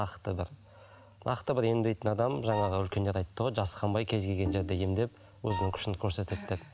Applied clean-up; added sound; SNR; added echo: none; Bowed string instrument + Wind instrument, woodwind instrument; 9 dB; none.